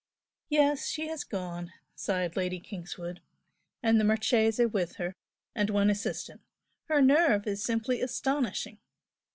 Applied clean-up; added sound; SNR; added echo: none; none; none; none.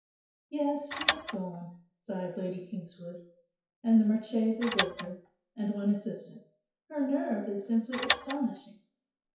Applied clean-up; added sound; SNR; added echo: classical method WPE with log-MMSE.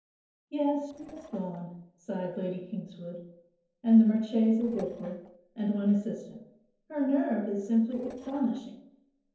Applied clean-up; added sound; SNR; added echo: neural separator model SepFormer DNS4.